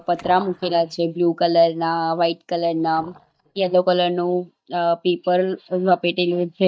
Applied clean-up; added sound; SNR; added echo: neural mask model DeepFilterNet 3.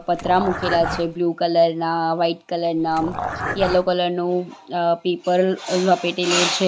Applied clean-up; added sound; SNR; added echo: none; Dog; 7 dB; none.